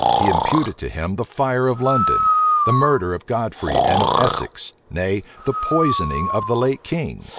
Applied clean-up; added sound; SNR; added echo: none; Breathing; 0 dB; none.